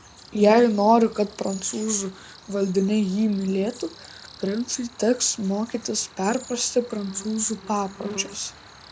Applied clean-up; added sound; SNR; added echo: none; Cricket; 19 dB; none.